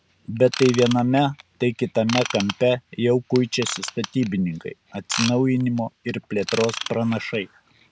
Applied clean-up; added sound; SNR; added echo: none; Ratchet, pawl / Tools; 12 dB; none.